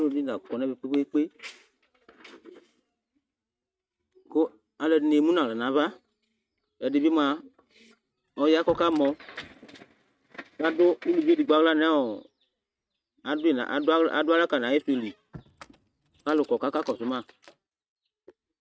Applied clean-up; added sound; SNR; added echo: neural mask model RNNoise.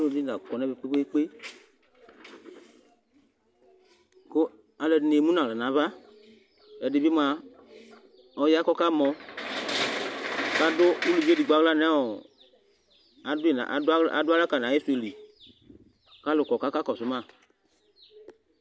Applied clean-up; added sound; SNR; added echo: none; none; none; none.